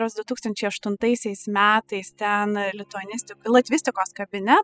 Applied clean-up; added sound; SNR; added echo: classical method spectral subtraction.